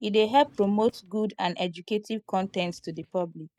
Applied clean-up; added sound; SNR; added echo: neural mask model DeepFilterNet 3.